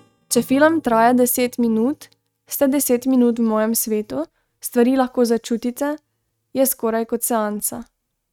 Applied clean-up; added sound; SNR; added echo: neural mask model RNNoise.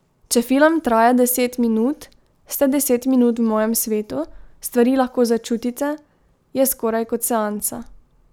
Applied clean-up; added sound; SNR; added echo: none; none; none; none.